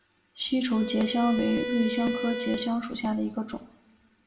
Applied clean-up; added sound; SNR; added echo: none; Bowed string instrument; 7 dB; reverberation time 0.6 s.